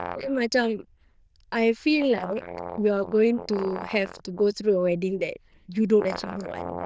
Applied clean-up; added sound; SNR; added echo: neural diffusion model UNIVERSE++.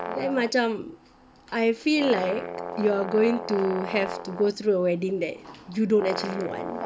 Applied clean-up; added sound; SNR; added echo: none; Brass instrument; 10 dB; none.